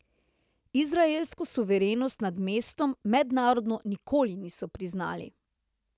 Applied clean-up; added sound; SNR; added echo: none; none; none; none.